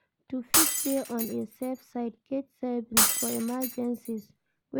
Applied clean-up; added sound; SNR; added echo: none; Shatter; -3 dB; none.